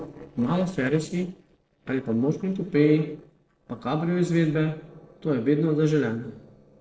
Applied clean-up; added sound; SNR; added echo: neural separator model SepFormer DNS4.